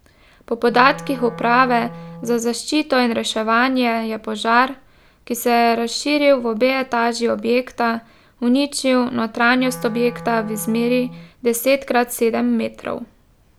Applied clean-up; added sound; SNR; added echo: none; Wind instrument, woodwind instrument; 16 dB; none.